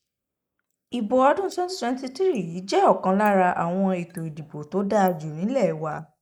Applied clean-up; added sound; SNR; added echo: neural mask model Resemble Enhance denoiser.